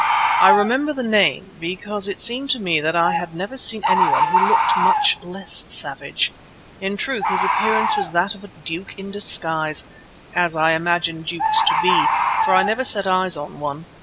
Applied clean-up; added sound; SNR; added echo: none; Bird; 1 dB; none.